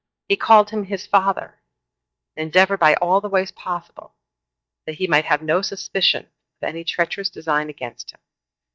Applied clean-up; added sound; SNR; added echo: neural mask model DeepFilterNet 3.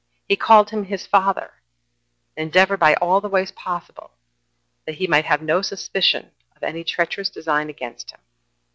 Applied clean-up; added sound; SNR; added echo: none; none; none; none.